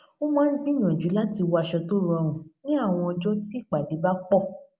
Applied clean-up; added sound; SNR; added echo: none; none; none; none.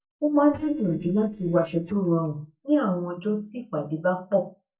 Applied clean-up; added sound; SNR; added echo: neural mask model DeepFilterNet 3.